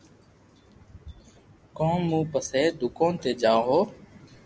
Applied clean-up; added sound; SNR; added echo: none; none; none; none.